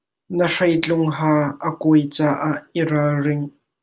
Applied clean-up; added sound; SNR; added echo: none; none; none; none.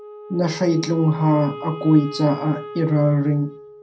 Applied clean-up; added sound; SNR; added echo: none; Wind instrument, woodwind instrument; 15 dB; reverberation time 0.2 s.